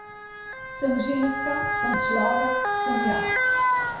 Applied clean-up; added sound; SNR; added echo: none; Motor vehicle (road) / Siren; -3 dB; reverberation time 0.7 s.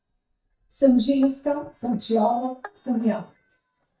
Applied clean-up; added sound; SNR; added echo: neural mask model DeepFilterNet 3.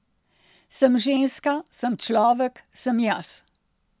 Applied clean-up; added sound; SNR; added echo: none; none; none; none.